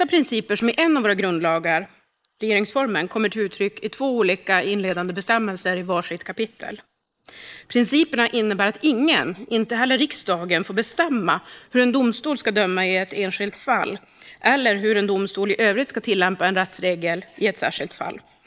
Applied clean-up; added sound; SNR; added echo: neural mask model Resemble Enhance denoiser.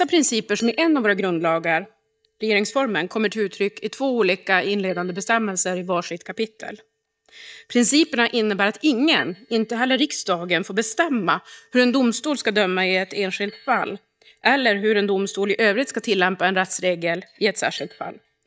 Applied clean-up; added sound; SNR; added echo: neural mask model DeepFilterNet 3.